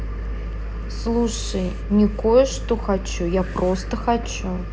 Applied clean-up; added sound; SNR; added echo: none; none; none; none.